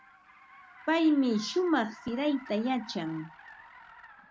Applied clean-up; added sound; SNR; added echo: none; Car; 20 dB; none.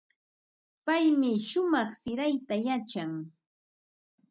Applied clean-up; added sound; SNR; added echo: none; none; none; none.